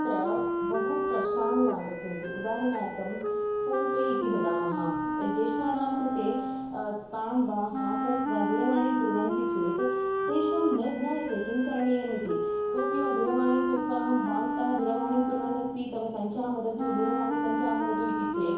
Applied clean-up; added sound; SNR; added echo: none; Wind instrument, woodwind instrument; 0 dB; reverberation time 2.2 s.